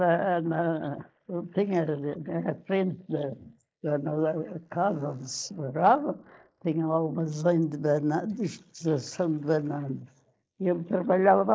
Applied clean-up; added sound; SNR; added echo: neural mask model Resemble Enhance denoiser.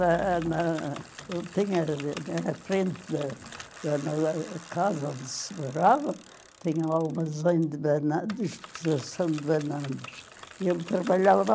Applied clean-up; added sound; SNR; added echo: none; Bicycle; 19 dB; none.